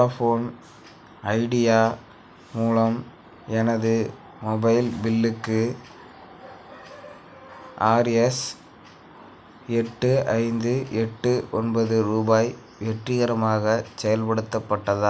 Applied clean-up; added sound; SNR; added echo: none; none; none; none.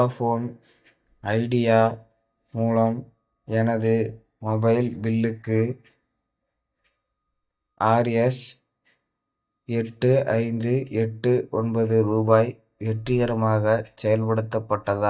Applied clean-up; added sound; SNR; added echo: neural mask model DeepFilterNet 3.